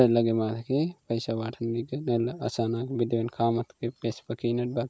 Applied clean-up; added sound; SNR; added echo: none; none; none; none.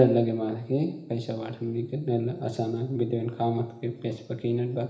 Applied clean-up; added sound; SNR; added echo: none; none; none; reverberation time 1.1 s.